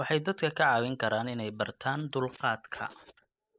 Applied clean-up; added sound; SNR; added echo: neural mask model Resemble Enhance denoiser.